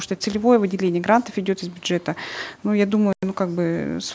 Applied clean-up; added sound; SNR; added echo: none; none; none; none.